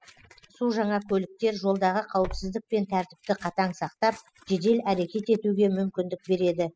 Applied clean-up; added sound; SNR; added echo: classical method spectral subtraction.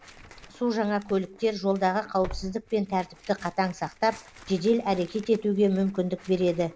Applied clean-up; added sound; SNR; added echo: none; Tearing; 19 dB; none.